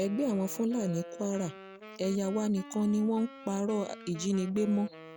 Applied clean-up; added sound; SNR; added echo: none; Wind instrument, woodwind instrument; 16 dB; none.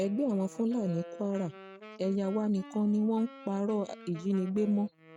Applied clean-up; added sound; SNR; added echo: neural mask model RNNoise.